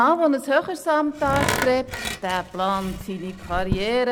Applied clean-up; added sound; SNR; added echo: none; Tools; 7 dB; none.